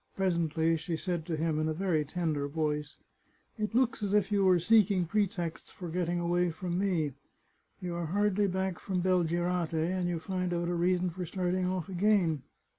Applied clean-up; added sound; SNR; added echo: none; none; none; none.